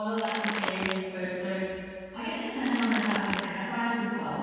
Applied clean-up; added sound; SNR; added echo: none; Crackle; 3 dB; reverberation time 2.1 s.